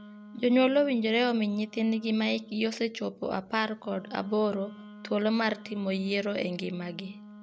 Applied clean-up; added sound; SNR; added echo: none; Wind instrument, woodwind instrument; 18 dB; none.